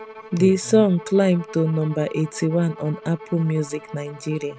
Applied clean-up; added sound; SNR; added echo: none; Bowed string instrument; 19 dB; none.